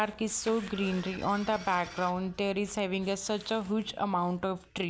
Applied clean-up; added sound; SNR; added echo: none; Engine starting; 17 dB; none.